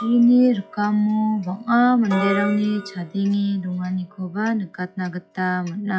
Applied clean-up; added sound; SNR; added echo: classical method log-MMSE.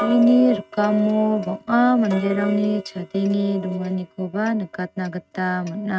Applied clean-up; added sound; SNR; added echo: neural mask model RNNoise.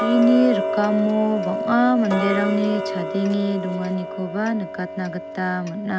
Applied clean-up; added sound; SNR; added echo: none; Tick-tock; 4 dB; none.